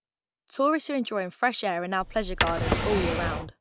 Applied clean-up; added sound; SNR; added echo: none; Drawer open or close; 0 dB; none.